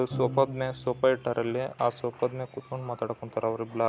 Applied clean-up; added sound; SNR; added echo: none; Bowed string instrument; 14 dB; none.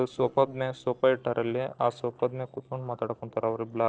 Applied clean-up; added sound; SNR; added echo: neural separator model SepFormer DNS4.